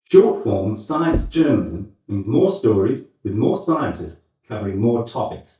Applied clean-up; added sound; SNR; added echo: neural mask model DeepFilterNet 3.